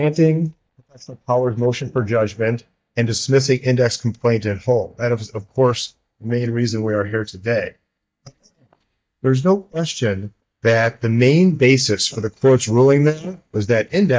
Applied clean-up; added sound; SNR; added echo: neural mask model DeepFilterNet 3.